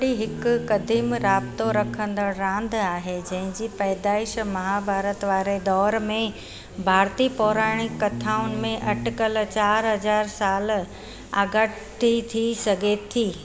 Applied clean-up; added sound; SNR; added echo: none; Bass guitar; 8 dB; none.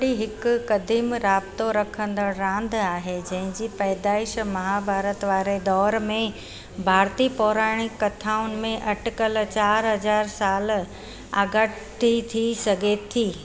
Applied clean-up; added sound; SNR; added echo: none; none; none; none.